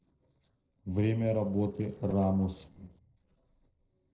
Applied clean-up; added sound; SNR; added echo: neural separator model SepFormer DNS4.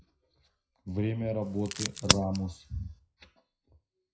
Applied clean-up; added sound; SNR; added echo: classical method WPE with log-MMSE.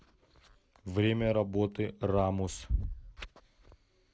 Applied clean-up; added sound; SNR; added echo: none; none; none; none.